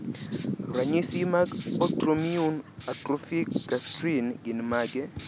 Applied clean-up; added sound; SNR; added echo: none; Writing; 7 dB; none.